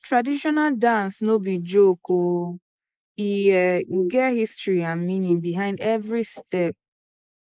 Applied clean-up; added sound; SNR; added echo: neural mask model Resemble Enhance denoiser.